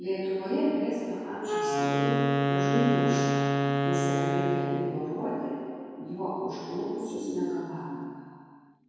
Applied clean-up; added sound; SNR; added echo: none; Wind instrument, woodwind instrument; -2 dB; reverberation time 2.2 s.